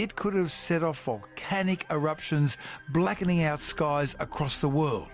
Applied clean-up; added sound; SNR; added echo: none; none; none; none.